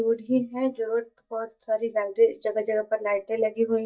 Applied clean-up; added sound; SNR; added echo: neural mask model DeepFilterNet 3.